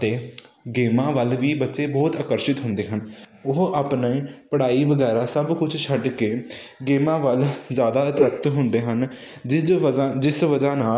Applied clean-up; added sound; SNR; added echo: neural mask model Resemble Enhance denoiser.